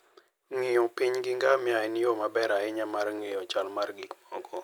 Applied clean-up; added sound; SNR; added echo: none; none; none; none.